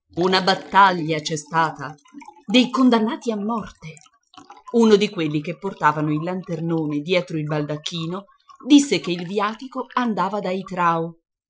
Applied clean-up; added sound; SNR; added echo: classical method Wiener filter.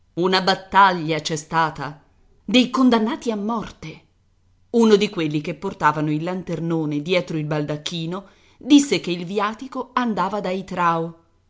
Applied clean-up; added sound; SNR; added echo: none; none; none; none.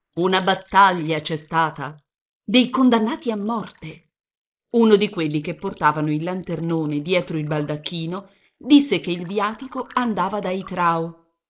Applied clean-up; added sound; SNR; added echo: neural mask model Resemble Enhance denoiser.